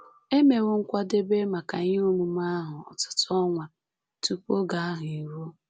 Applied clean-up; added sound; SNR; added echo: none; none; none; none.